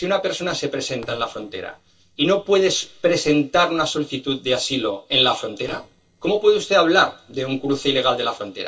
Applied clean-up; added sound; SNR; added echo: neural separator model SepFormer DNS4.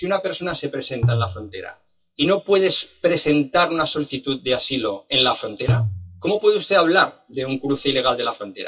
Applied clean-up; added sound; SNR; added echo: classical method WPE with log-MMSE.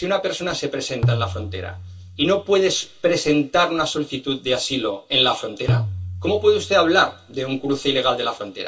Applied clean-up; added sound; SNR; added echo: none; Tabla; 6 dB; reverberation time 0.2 s.